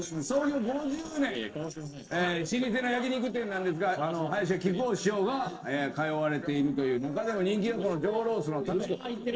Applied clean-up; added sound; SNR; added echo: neural separator model SepFormer DNS4.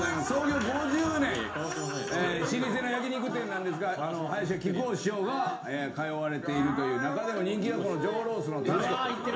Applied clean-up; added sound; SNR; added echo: none; Bowed string instrument; 17 dB; reverberation time 0.4 s.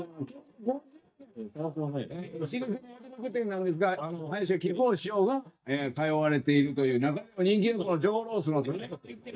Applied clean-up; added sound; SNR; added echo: neural mask model DeepFilterNet 3.